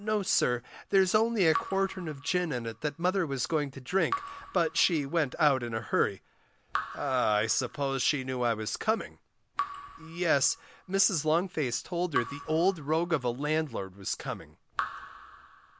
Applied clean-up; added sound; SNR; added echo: none; Raindrop / Drip; 13 dB; none.